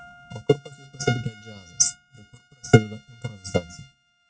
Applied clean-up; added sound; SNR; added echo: neural mask model RNNoise.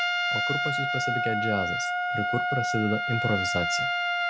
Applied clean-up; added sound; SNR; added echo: none; Trumpet; -4 dB; none.